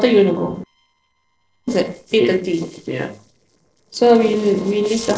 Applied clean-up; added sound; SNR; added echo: neural separator model SepFormer DNS4.